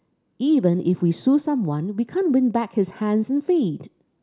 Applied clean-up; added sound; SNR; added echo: none; none; none; none.